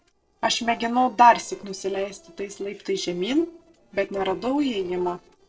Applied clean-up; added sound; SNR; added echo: neural separator model SepFormer DNS4.